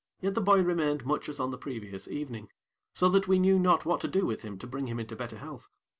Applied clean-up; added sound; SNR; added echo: none; none; none; none.